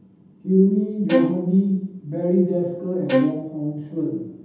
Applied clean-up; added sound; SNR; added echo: none; Bowed string instrument; 4 dB; reverberation time 0.8 s.